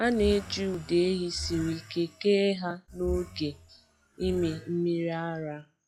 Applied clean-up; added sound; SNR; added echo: classical method log-MMSE.